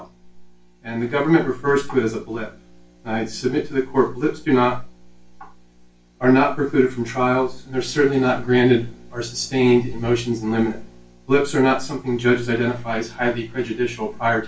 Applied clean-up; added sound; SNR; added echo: none; none; none; reverberation time 0.2 s.